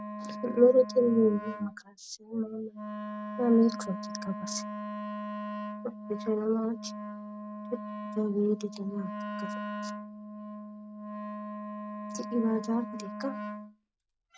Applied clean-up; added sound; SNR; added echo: none; Wind instrument, woodwind instrument; 8 dB; none.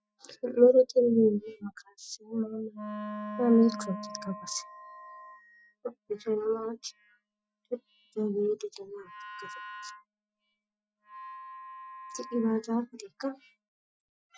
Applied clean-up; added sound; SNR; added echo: classical method Wiener filter.